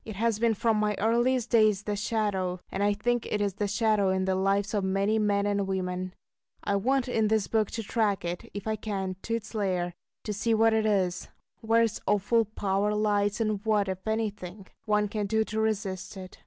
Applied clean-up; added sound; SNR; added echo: none; none; none; none.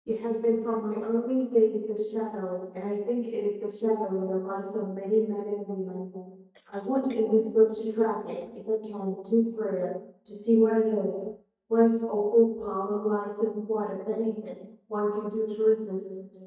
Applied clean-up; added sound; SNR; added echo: neural mask model DeepFilterNet 3.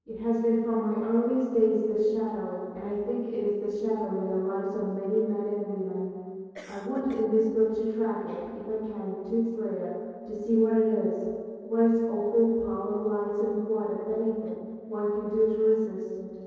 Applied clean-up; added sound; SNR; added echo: neural separator model SepFormer DNS4.